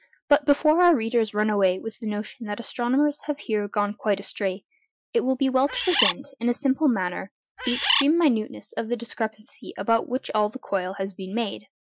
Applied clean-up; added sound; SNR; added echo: classical method Wiener filter.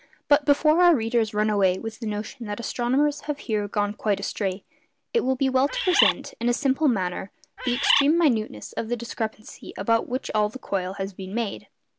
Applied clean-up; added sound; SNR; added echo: none; Bird; 0 dB; none.